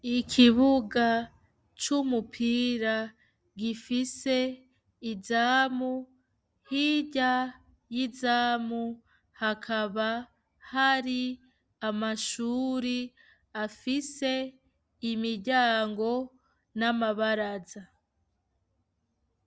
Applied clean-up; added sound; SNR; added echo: none; none; none; none.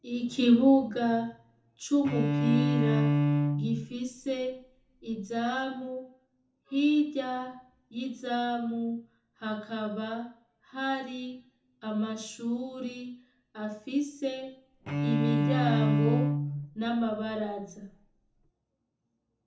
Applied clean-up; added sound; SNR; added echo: none; Bowed string instrument; -2 dB; reverberation time 0.6 s.